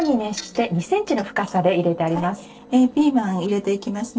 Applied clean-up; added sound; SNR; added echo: neural separator model SepFormer DNS4.